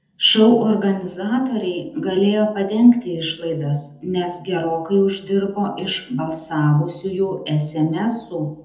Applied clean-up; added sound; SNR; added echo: none; none; none; reverberation time 0.8 s.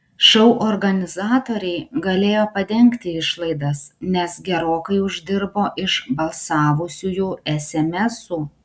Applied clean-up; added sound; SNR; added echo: none; none; none; none.